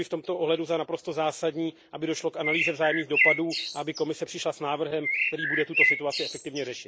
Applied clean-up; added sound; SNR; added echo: neural mask model Resemble Enhance denoiser.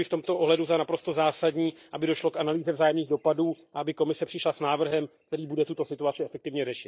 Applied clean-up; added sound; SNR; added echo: neural mask model DeepFilterNet 3.